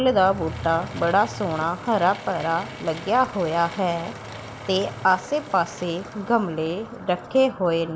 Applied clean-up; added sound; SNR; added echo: none; Drill / Mechanisms; 18 dB; none.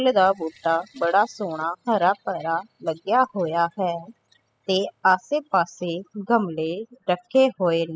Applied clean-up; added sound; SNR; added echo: classical method spectral subtraction.